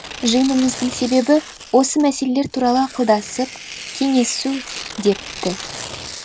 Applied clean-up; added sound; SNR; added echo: none; Tearing; 14 dB; none.